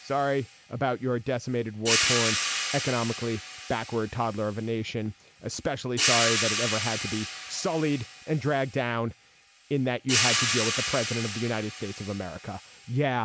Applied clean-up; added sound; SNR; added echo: none; Hi-hat; 2 dB; none.